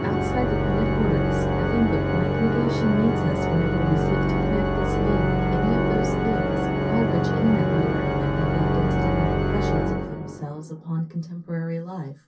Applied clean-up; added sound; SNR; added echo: none; Organ; -4 dB; reverberation time 0.3 s.